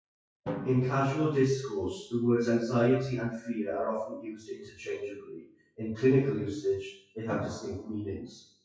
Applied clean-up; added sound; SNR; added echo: classical method WPE with log-MMSE.